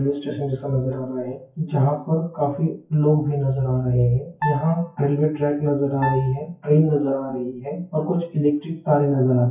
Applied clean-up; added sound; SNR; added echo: classical method WPE with log-MMSE.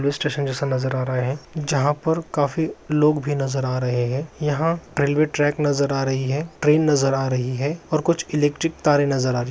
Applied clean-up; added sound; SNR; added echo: none; none; none; none.